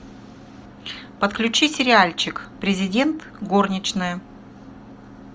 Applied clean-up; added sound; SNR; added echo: none; none; none; none.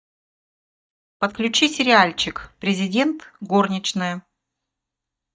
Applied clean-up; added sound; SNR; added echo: neural mask model DeepFilterNet 3.